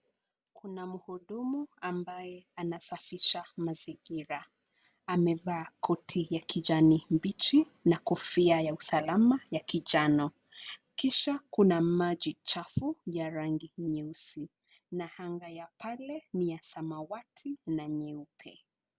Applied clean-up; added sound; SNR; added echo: none; none; none; none.